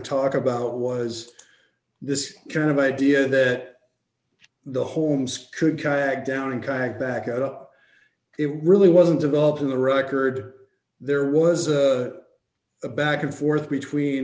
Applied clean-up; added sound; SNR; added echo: none; none; none; none.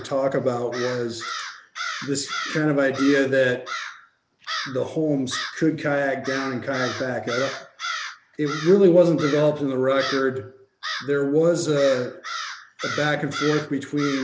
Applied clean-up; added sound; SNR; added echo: none; Crow; 11 dB; none.